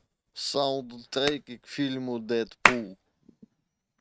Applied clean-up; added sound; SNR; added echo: neural mask model RNNoise.